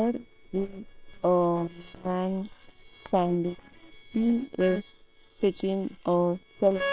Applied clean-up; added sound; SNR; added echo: neural separator model SepFormer WHAM!.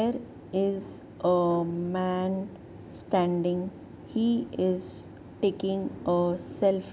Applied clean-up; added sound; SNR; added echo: none; none; none; none.